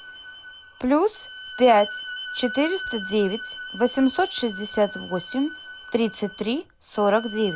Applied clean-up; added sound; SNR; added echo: none; Bowed string instrument; 12 dB; none.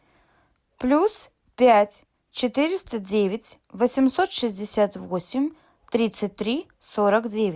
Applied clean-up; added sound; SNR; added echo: none; none; none; none.